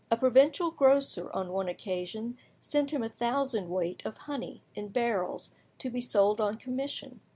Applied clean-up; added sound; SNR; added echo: none; none; none; none.